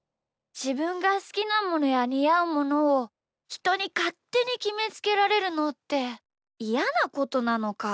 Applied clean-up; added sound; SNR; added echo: none; none; none; none.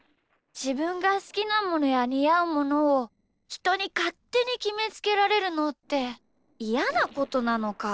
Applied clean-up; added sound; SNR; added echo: neural separator model SepFormer DNS4.